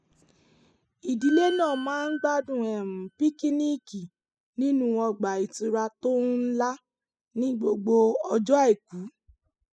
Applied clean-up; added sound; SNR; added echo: classical method spectral subtraction.